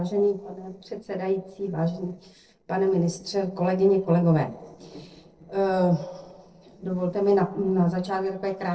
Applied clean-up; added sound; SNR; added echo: neural separator model SepFormer DNS4.